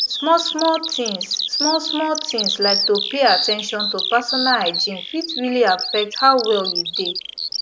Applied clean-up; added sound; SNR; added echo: none; Bird vocalization, bird call, bird song; 3 dB; none.